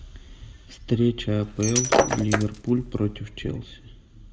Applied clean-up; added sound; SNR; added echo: none; Shatter; -1 dB; reverberation time 0.6 s.